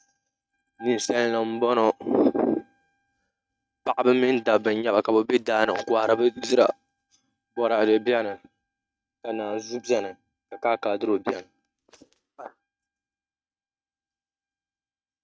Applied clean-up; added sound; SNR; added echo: neural mask model RNNoise.